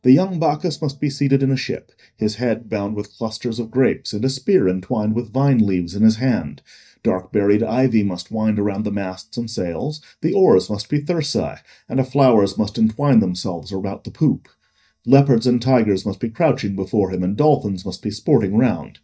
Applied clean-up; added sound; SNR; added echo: neural mask model DeepFilterNet 3.